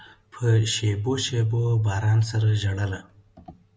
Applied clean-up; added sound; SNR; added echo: none; none; none; none.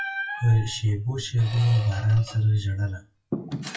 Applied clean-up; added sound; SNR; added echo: classical method WPE with log-MMSE.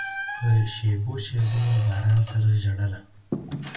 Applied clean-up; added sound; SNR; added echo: none; Squeak; 13 dB; reverberation time 0.1 s.